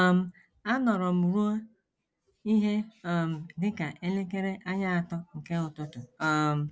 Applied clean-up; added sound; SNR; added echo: none; none; none; none.